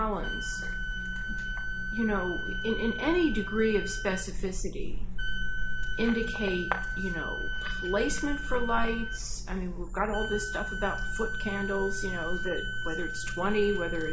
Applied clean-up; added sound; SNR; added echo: none; Wind instrument, woodwind instrument; 8 dB; reverberation time 0.8 s.